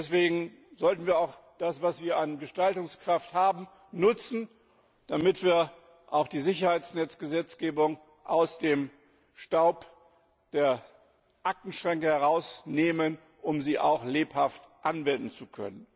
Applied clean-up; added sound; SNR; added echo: none; none; none; none.